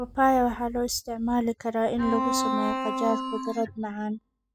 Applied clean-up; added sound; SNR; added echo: classical method spectral subtraction.